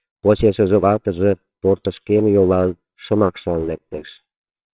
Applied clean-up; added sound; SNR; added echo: neural separator model SepFormer WHAMR!.